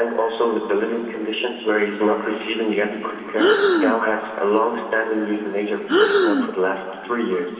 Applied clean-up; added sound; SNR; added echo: none; Breathing; 0 dB; reverberation time 2.5 s.